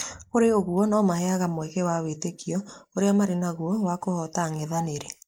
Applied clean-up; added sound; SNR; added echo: neural mask model Resemble Enhance denoiser.